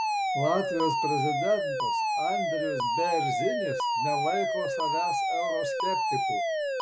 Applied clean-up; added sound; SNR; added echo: none; Alarm; -5 dB; none.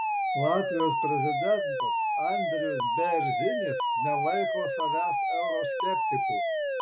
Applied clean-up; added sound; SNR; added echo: classical method spectral subtraction.